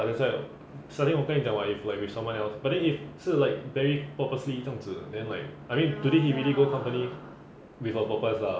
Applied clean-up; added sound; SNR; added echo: none; none; none; none.